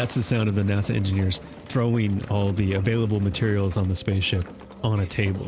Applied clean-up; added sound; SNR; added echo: none; none; none; none.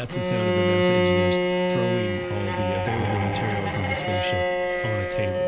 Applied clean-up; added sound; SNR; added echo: none; Bowed string instrument; -5 dB; none.